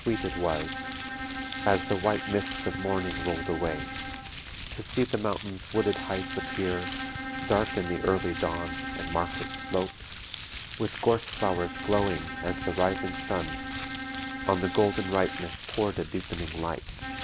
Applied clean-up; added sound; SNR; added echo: none; Bowed string instrument + Crumpling, crinkling; 4 dB; none.